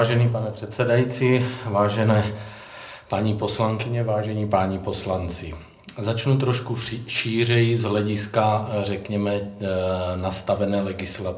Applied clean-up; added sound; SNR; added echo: none; none; none; reverberation time 0.5 s.